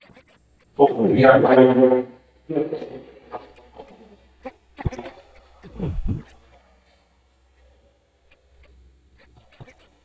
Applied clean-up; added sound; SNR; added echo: neural mask model DeepFilterNet 3.